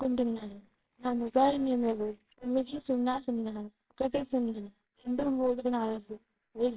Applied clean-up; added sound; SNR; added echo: neural separator model SepFormer WHAMR!.